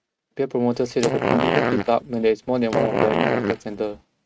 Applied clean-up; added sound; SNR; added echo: neural mask model RNNoise.